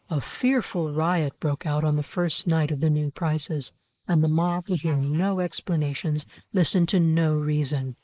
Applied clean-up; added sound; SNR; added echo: neural mask model Resemble Enhance denoiser.